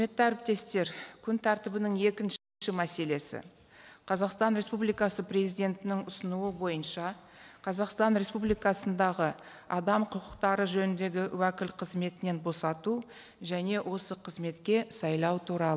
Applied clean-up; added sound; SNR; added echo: none; none; none; none.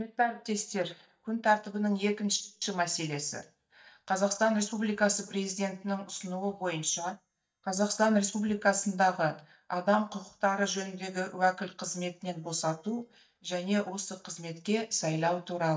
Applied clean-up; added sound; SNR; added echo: neural mask model DeepFilterNet 3.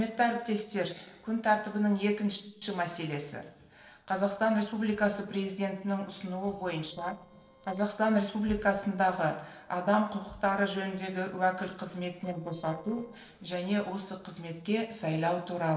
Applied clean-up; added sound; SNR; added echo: neural separator model SepFormer DNS4.